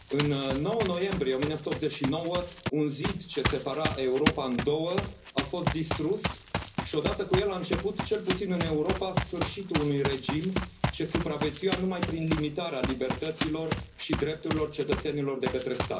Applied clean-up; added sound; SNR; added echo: none; Run; 3 dB; reverberation time 0.5 s.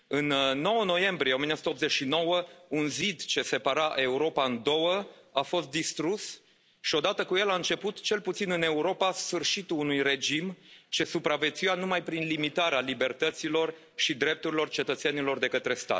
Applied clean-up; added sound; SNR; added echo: none; none; none; none.